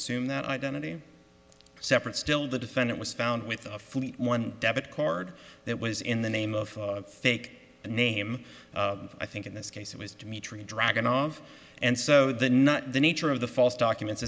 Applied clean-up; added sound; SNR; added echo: none; none; none; none.